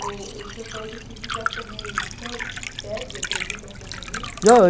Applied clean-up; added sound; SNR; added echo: none; Liquid; 7 dB; none.